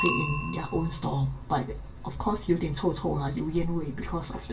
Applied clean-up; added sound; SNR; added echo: none; Bicycle bell; 10 dB; reverberation time 0.2 s.